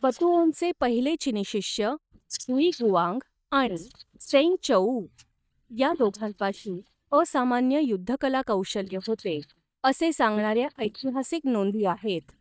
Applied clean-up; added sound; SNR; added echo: neural mask model DeepFilterNet 3.